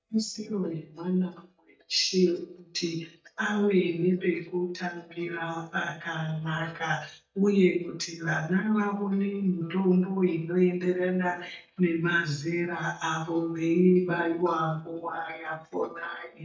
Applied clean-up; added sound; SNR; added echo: neural mask model DeepFilterNet 3.